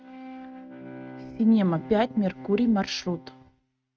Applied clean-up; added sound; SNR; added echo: neural mask model RNNoise.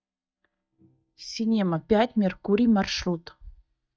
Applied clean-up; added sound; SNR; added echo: neural mask model DeepFilterNet 3.